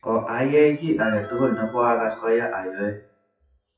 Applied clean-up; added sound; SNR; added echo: classical method WPE with log-MMSE.